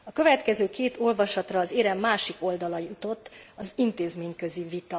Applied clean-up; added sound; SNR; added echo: none; none; none; none.